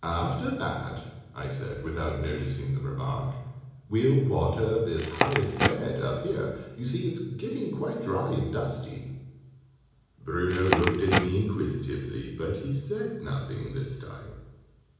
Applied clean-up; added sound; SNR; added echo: none; Crackle; 2 dB; reverberation time 1.0 s.